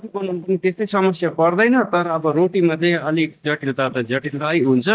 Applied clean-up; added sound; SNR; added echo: neural mask model DeepFilterNet 3.